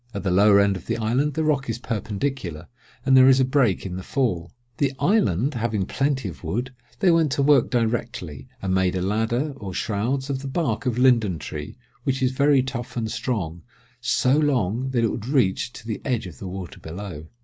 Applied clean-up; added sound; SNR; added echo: none; none; none; none.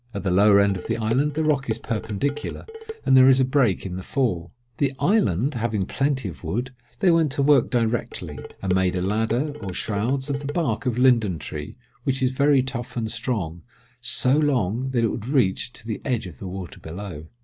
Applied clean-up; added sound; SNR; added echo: none; Dishes, pots, and pans; 14 dB; none.